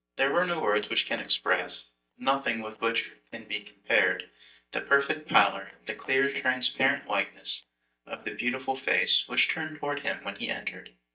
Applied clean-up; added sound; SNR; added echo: neural mask model DeepFilterNet 3.